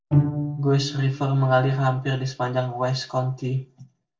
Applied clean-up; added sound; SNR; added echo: neural separator model SepFormer DNS4.